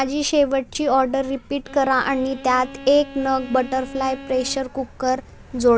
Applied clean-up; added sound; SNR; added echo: none; Bowed string instrument; 17 dB; none.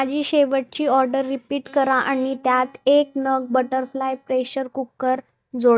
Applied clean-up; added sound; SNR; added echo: neural mask model DeepFilterNet 3.